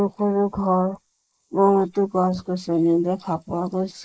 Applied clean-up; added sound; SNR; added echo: neural mask model Resemble Enhance denoiser.